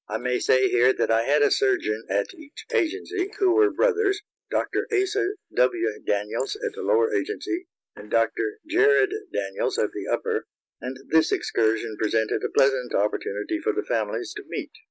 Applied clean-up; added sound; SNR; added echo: neural mask model Resemble Enhance denoiser.